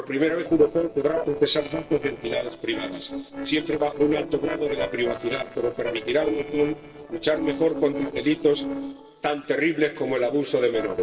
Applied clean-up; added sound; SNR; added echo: neural separator model SepFormer DNS4.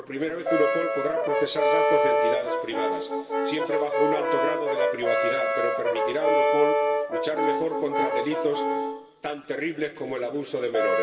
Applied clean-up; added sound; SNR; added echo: none; Brass instrument; -4 dB; reverberation time 2.7 s.